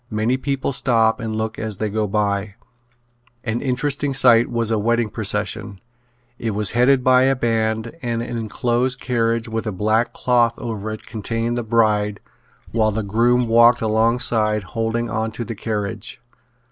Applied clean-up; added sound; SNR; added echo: none; Bird; 15 dB; none.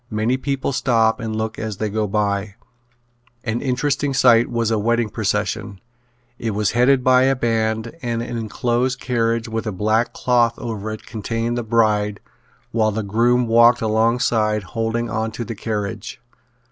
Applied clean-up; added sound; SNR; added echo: none; none; none; none.